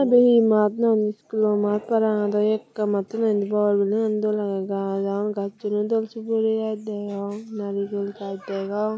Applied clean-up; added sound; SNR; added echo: none; none; none; none.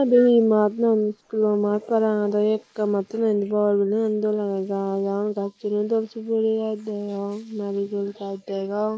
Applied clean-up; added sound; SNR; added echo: neural mask model Resemble Enhance denoiser.